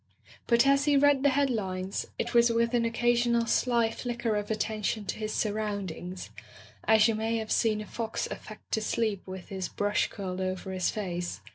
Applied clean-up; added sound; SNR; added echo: none; none; none; none.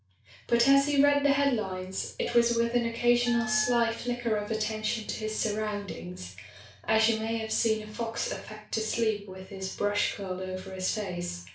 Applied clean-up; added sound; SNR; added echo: none; Wind instrument, woodwind instrument; 10 dB; reverberation time 0.3 s.